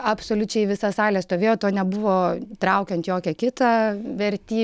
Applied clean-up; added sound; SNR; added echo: none; none; none; none.